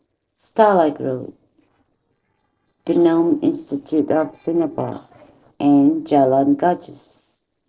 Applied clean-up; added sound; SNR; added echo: neural separator model SepFormer DNS4.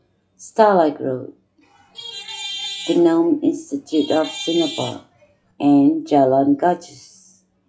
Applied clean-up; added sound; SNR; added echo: classical method log-MMSE.